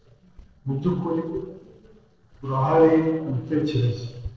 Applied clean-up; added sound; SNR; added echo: neural separator model SepFormer DNS4.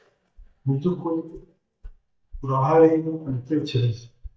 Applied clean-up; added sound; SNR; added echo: neural mask model DeepFilterNet 3.